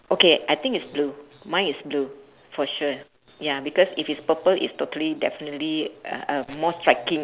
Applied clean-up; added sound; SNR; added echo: none; none; none; none.